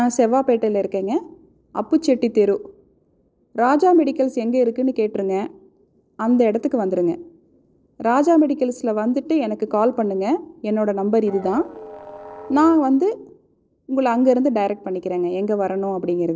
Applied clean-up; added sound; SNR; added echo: neural separator model SepFormer DNS4.